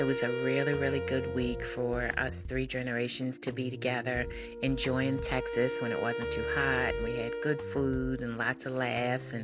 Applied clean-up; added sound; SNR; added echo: none; Wind instrument, woodwind instrument; 6 dB; none.